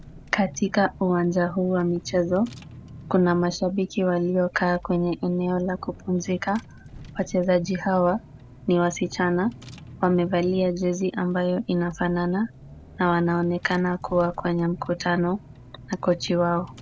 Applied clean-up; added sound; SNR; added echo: none; Engine / Car; 19 dB; none.